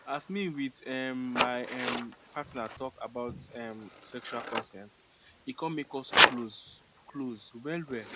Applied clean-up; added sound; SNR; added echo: none; Scissors; -4 dB; none.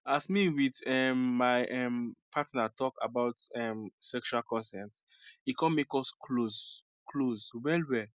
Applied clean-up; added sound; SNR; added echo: none; none; none; none.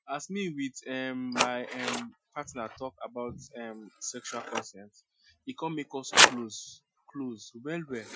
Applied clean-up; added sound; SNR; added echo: classical method Wiener filter.